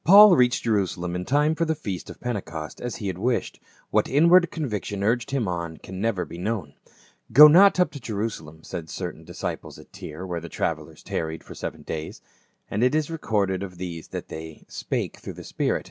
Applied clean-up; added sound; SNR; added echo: none; none; none; none.